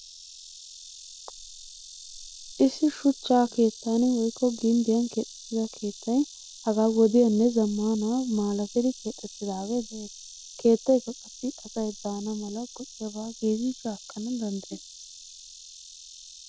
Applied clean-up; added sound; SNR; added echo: none; Insect; 17 dB; none.